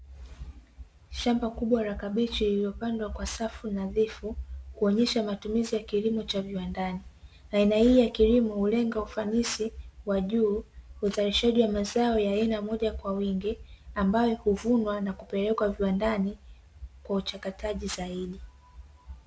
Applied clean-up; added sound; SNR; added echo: none; none; none; none.